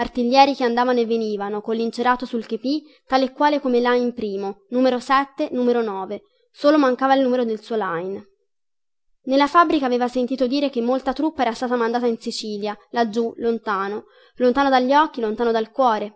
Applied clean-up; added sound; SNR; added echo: none; none; none; none.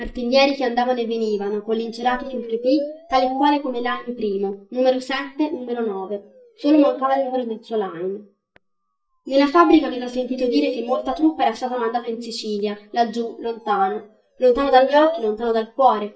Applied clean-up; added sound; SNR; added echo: neural mask model DeepFilterNet 3.